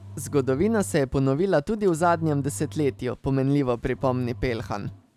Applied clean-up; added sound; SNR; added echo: none; Engine; 17 dB; none.